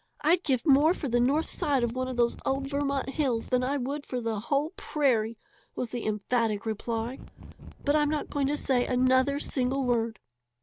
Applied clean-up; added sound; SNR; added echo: none; Mechanisms; 15 dB; none.